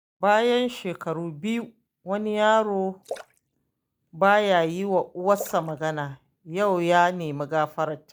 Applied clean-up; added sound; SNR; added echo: neural mask model DeepFilterNet 3.